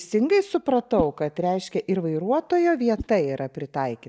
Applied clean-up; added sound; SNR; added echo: neural mask model DeepFilterNet 3.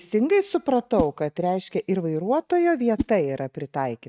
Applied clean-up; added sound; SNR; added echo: neural mask model RNNoise.